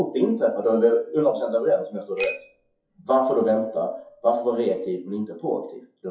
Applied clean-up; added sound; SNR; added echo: classical method WPE with log-MMSE.